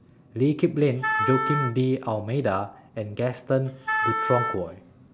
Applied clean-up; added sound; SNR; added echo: none; Wind instrument, woodwind instrument; 3 dB; none.